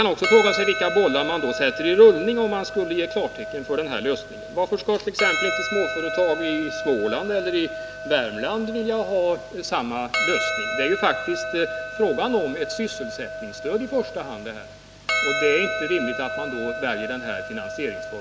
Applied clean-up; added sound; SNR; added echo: none; Percussion; 6 dB; none.